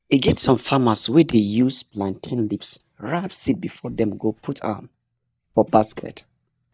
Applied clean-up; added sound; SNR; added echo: neural mask model DeepFilterNet 3.